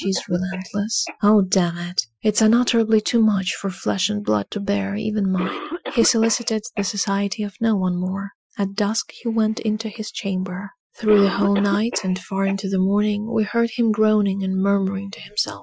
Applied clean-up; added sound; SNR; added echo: classical method Wiener filter.